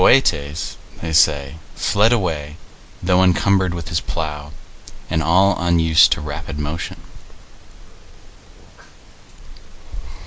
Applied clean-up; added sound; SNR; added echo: none; none; none; none.